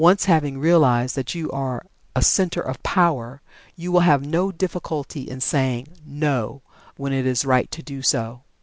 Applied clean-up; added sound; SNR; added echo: none; none; none; none.